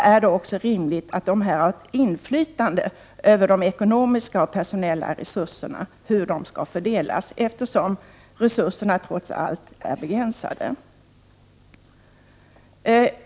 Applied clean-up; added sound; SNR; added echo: none; none; none; none.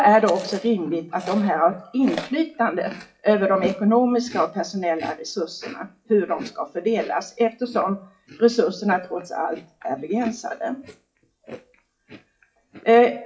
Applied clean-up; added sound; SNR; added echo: classical method WPE with log-MMSE.